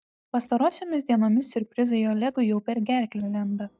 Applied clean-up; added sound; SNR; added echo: neural mask model DeepFilterNet 3.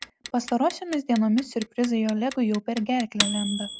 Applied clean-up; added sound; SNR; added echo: none; Clock; 9 dB; none.